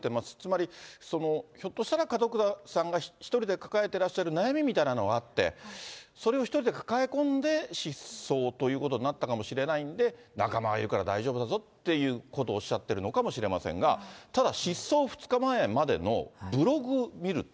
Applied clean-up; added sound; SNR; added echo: none; none; none; none.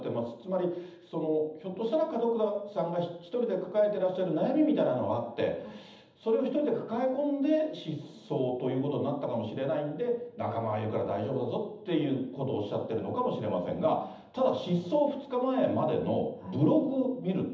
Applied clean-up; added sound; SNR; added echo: none; none; none; reverberation time 0.8 s.